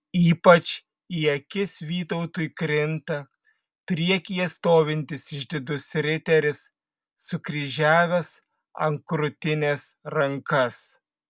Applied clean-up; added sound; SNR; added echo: none; none; none; none.